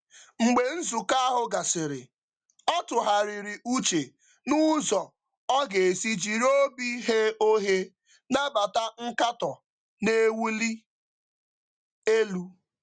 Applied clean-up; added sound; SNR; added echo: none; none; none; none.